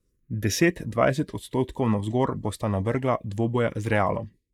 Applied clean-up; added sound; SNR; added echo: neural mask model Resemble Enhance denoiser.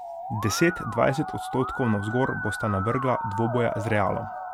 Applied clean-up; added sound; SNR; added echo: none; Musical instrument; 7 dB; none.